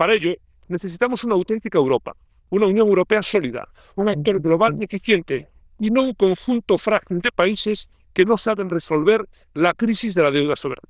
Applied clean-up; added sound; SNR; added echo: neural diffusion model UNIVERSE++.